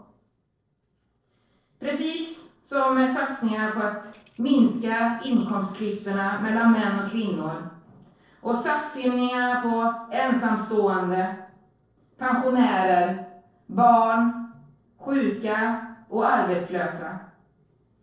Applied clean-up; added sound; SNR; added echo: neural separator model SepFormer DNS4.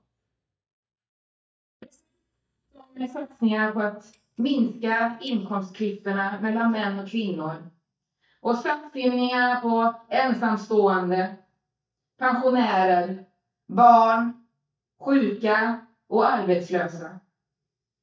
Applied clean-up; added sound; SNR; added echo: neural mask model DeepFilterNet 3.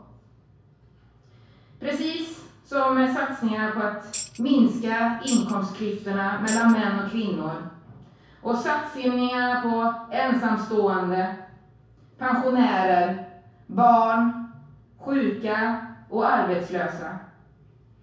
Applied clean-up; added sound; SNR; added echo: none; Tambourine; 13 dB; reverberation time 0.6 s.